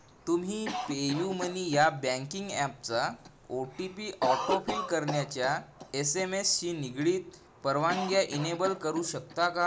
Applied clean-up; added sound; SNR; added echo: none; Cough; 10 dB; none.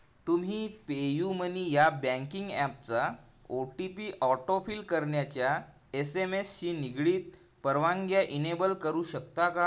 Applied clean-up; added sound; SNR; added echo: none; none; none; none.